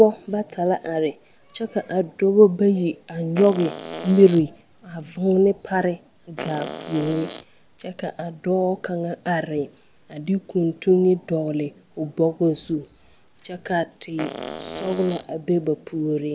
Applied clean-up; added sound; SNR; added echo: none; Fart + Wild animals; 11 dB; none.